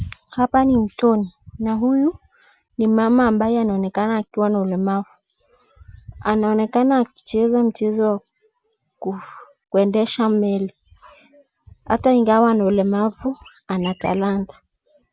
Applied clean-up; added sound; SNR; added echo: none; none; none; none.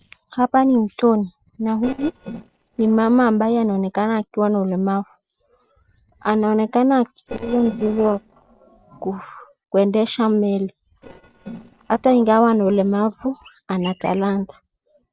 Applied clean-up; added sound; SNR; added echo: neural separator model SepFormer DNS4.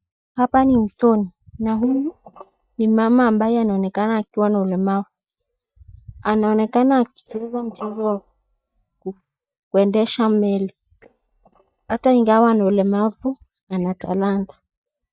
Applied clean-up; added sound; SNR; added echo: neural mask model DeepFilterNet 3.